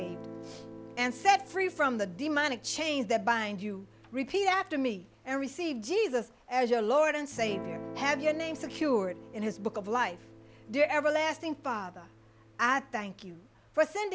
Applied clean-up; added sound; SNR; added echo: none; Guitar; 17 dB; none.